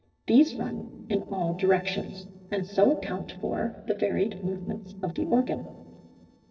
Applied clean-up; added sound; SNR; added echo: neural separator model SepFormer DNS4.